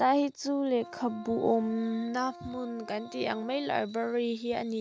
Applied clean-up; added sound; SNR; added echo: none; Brass instrument; 18 dB; none.